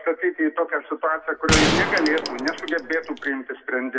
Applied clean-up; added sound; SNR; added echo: none; Gunshot, gunfire; 0 dB; reverberation time 0.6 s.